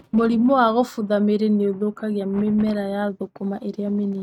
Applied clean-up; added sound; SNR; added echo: neural mask model RNNoise.